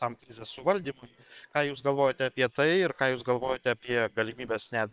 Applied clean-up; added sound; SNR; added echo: neural separator model SepFormer WHAM!.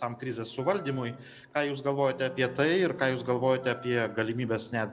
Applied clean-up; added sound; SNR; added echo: none; Wind instrument, woodwind instrument + Wind instrument, woodwind instrument; 20 dB; none.